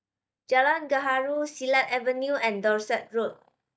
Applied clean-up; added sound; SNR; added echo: neural mask model DeepFilterNet 3.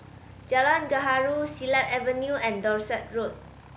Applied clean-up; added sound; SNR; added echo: none; Aircraft; 18 dB; none.